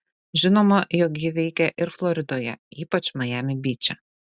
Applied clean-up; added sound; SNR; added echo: none; none; none; none.